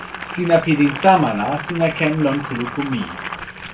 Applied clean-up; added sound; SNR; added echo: none; Boiling; 11 dB; reverberation time 0.2 s.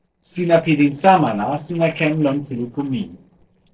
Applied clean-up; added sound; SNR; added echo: neural separator model SepFormer DNS4.